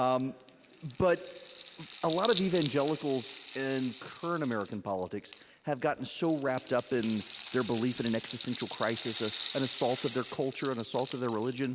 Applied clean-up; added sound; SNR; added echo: none; Rattle (instrument); 1 dB; none.